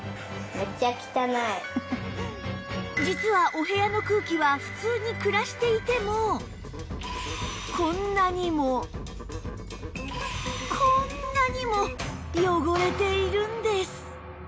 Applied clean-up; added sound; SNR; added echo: none; none; none; none.